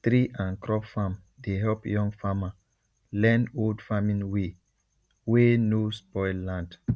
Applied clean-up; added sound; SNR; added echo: none; none; none; none.